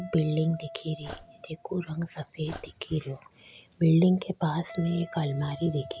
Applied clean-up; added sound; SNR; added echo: none; Guitar + Dog; 18 dB; none.